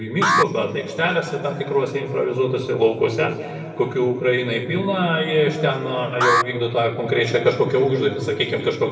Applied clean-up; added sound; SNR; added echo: none; Alarm; 4 dB; reverberation time 2.1 s.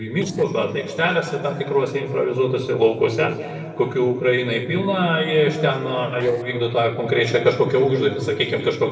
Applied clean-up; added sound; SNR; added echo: neural separator model SepFormer DNS4.